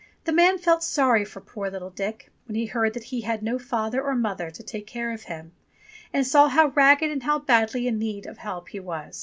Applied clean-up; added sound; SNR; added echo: none; none; none; none.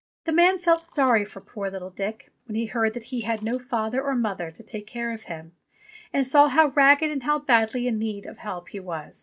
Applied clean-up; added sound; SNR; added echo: neural mask model DeepFilterNet 3.